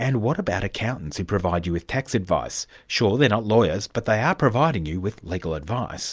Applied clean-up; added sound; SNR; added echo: none; none; none; none.